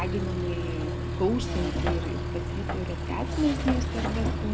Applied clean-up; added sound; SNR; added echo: none; Accelerating, revving, vroom; -2 dB; none.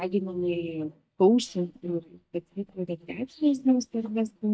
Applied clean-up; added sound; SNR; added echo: neural mask model DeepFilterNet 3.